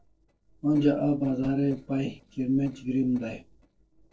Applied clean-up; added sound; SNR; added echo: neural separator model SepFormer DNS4.